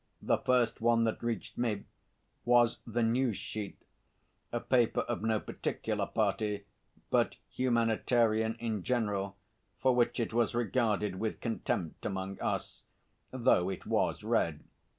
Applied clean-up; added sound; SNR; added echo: none; none; none; none.